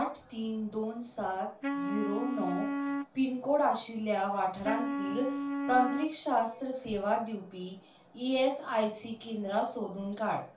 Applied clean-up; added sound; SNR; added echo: none; Wind instrument, woodwind instrument; 3 dB; reverberation time 0.3 s.